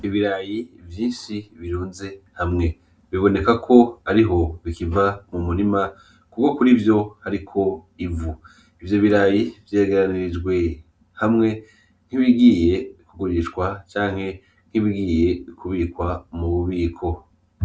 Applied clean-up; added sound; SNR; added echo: none; none; none; none.